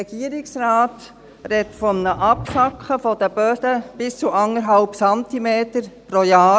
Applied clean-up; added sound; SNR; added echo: none; Sliding door; 18 dB; none.